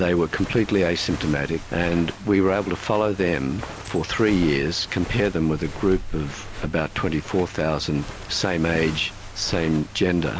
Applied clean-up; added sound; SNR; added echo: none; Walk, footsteps; 13 dB; none.